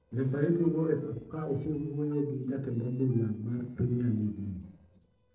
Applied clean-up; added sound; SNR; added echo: neural separator model SepFormer DNS4.